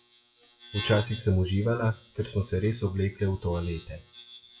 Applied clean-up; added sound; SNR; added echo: classical method WPE with log-MMSE.